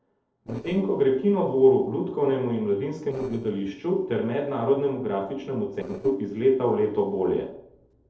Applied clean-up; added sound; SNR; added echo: neural separator model SepFormer DNS4.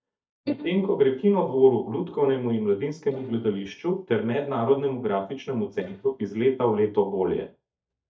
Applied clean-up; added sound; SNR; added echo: neural mask model DeepFilterNet 3.